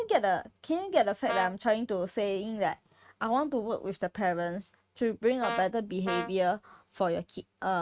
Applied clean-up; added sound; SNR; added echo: neural mask model RNNoise.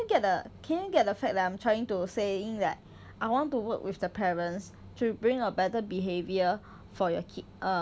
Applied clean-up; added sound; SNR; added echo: none; none; none; none.